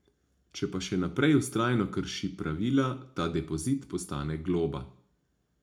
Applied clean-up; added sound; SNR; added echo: none; none; none; reverberation time 0.4 s.